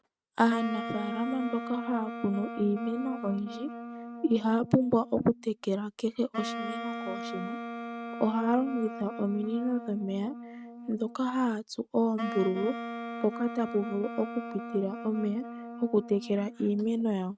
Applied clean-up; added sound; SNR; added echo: neural mask model RNNoise.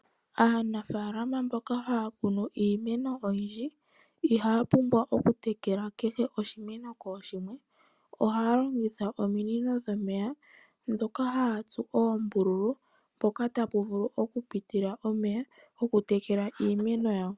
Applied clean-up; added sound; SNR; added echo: none; none; none; none.